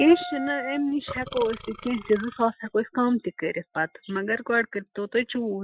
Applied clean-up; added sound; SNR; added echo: classical method Wiener filter.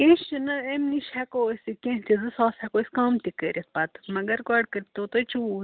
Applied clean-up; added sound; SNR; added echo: none; none; none; none.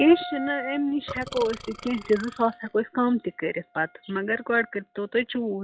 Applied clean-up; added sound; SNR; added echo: classical method log-MMSE.